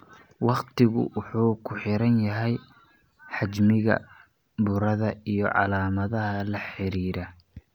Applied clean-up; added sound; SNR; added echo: none; none; none; none.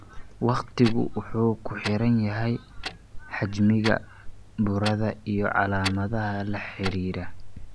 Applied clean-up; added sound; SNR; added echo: none; Clock; 9 dB; none.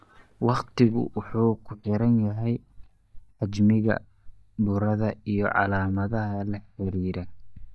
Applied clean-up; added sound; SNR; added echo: neural mask model DeepFilterNet 3.